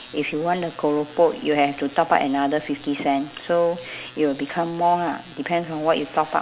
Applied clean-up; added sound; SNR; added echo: none; none; none; none.